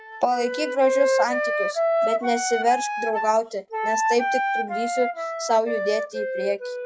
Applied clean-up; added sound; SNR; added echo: classical method log-MMSE.